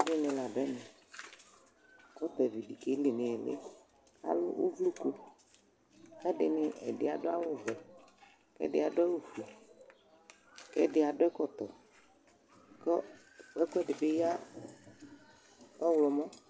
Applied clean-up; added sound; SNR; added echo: none; none; none; none.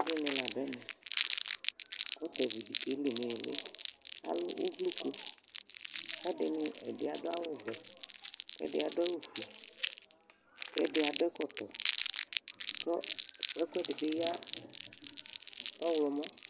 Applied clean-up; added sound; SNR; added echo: none; Crumpling, crinkling; -3 dB; none.